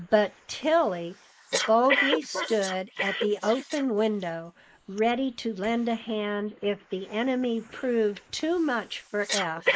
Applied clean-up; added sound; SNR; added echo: neural mask model Resemble Enhance denoiser.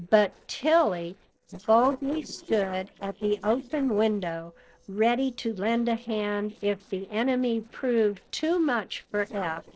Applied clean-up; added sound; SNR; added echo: neural separator model SepFormer DNS4.